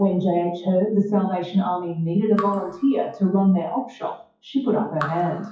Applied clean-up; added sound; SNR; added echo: classical method WPE with log-MMSE.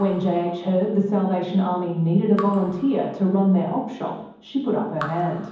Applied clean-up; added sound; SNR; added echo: none; Raindrop / Drip; 19 dB; reverberation time 1.2 s.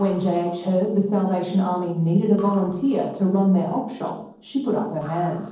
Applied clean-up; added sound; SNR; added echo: neural separator model SepFormer DNS4.